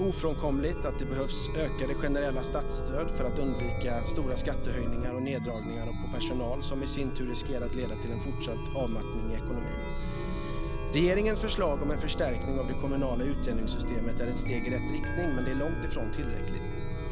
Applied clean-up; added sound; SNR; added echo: none; Chime; -3 dB; none.